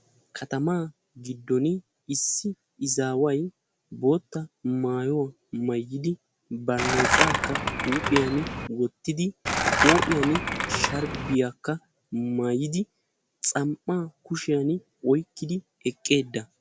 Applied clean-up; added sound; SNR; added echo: none; Skateboard; -2 dB; none.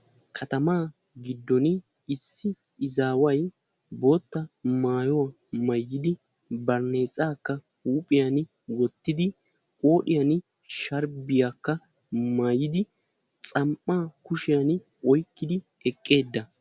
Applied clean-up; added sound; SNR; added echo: none; none; none; none.